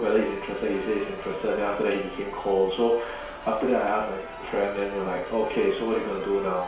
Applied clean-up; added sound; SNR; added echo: none; Church bell; 13 dB; reverberation time 0.6 s.